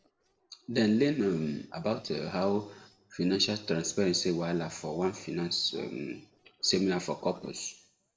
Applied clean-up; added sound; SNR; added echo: neural separator model SepFormer DNS4.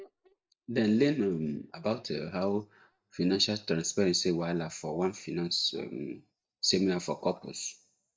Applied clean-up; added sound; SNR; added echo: neural mask model DeepFilterNet 3.